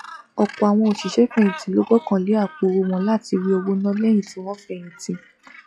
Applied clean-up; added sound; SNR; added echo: classical method log-MMSE.